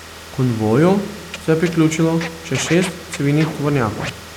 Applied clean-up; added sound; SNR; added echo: none; Scratching (performance technique) + Car; 13 dB; none.